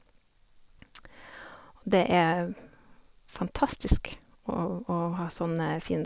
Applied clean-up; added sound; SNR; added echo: none; none; none; none.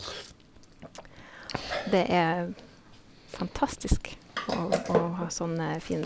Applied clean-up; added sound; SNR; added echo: none; Chewing, mastication; 6 dB; none.